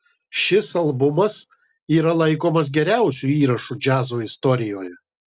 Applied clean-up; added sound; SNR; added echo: none; none; none; none.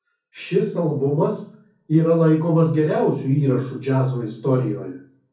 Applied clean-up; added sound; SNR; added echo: none; none; none; reverberation time 0.6 s.